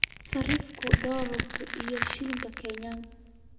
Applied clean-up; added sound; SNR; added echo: none; Crushing; -4 dB; reverberation time 1.0 s.